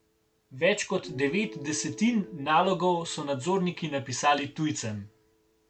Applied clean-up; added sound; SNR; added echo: none; Guitar; 19 dB; none.